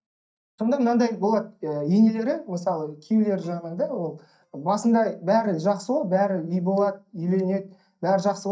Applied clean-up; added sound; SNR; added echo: neural mask model DeepFilterNet 3.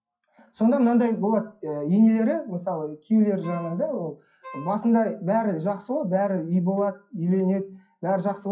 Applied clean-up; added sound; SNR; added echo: classical method WPE with log-MMSE.